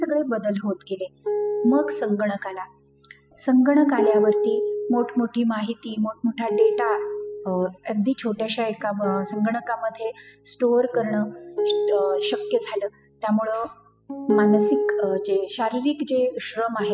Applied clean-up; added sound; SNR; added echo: classical method spectral subtraction.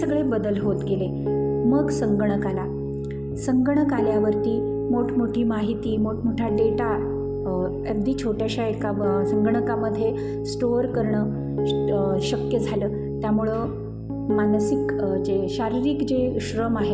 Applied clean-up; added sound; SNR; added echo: none; Piano; 1 dB; none.